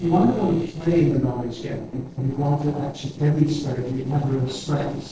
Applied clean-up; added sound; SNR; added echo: neural separator model SepFormer DNS4.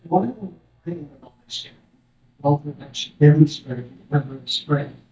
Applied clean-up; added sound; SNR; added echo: neural mask model DeepFilterNet 3.